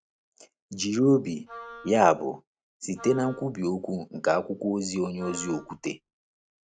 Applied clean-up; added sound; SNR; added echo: none; Wind instrument, woodwind instrument; 18 dB; none.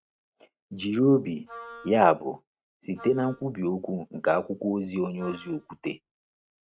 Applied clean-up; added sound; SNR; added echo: neural mask model RNNoise.